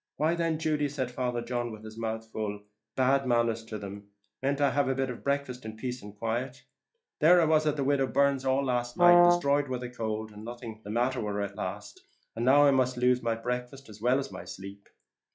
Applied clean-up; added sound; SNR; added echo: classical method log-MMSE.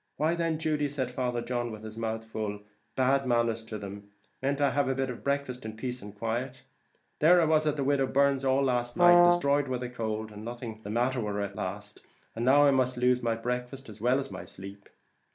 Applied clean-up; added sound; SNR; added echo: none; Brass instrument; -5 dB; none.